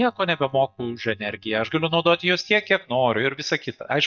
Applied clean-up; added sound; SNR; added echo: neural mask model DeepFilterNet 3.